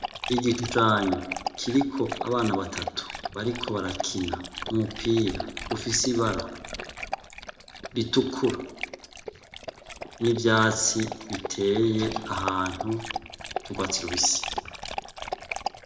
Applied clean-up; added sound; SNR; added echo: none; Dog; 8 dB; reverberation time 0.6 s.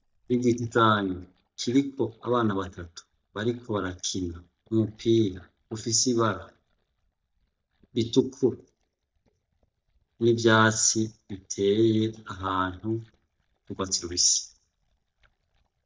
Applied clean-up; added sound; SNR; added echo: neural mask model DeepFilterNet 3.